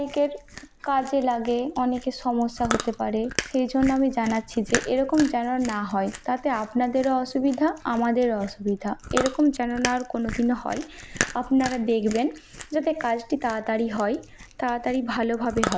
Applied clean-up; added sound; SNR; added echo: none; Chewing, mastication; 11 dB; none.